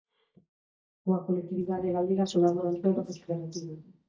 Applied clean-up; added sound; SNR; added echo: neural mask model DeepFilterNet 3.